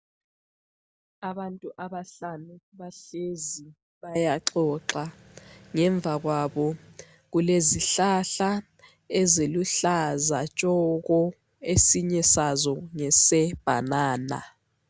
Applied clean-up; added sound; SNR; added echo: none; none; none; none.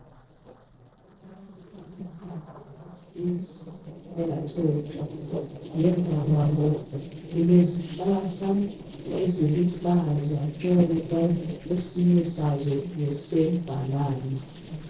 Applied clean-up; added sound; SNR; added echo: neural separator model SepFormer DNS4.